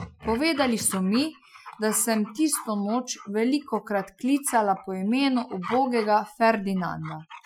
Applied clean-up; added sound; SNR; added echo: classical method Wiener filter.